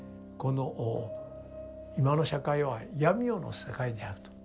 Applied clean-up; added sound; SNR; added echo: none; none; none; none.